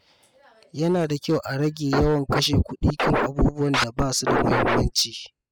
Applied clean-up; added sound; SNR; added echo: classical method spectral subtraction.